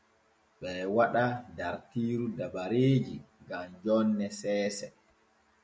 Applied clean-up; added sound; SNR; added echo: none; none; none; none.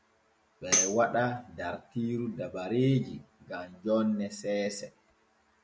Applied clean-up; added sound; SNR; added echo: none; Tambourine; 1 dB; none.